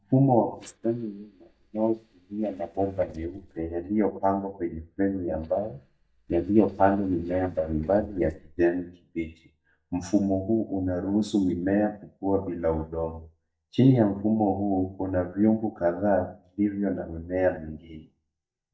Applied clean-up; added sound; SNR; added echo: neural mask model DeepFilterNet 3.